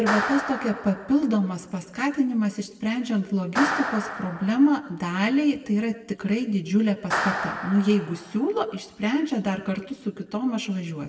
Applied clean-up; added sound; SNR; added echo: none; Clapping; 9 dB; reverberation time 0.8 s.